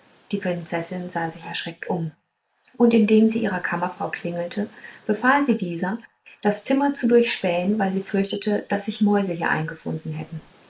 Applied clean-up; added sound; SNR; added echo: neural mask model Resemble Enhance denoiser.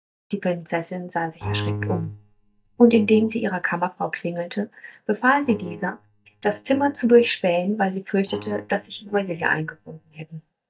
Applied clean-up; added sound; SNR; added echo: neural mask model DeepFilterNet 3.